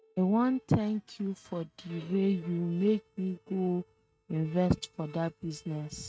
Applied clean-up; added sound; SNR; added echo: neural mask model RNNoise.